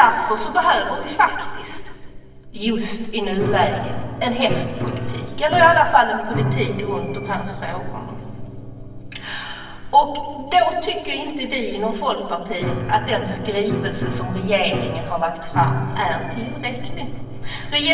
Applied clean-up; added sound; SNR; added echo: none; Piano; 9 dB; reverberation time 1.3 s.